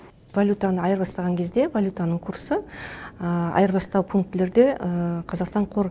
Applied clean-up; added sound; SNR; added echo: none; none; none; none.